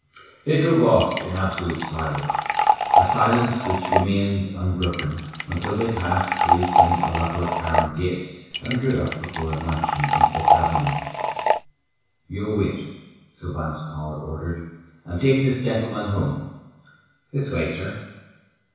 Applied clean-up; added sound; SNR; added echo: none; Liquid; -2 dB; reverberation time 1.1 s.